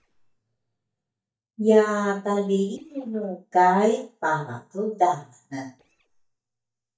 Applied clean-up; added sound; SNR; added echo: neural mask model DeepFilterNet 3.